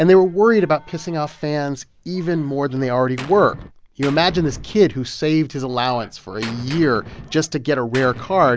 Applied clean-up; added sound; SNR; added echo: none; Gunshot, gunfire; 19 dB; none.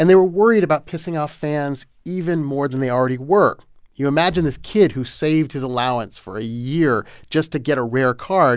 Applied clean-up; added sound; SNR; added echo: none; none; none; none.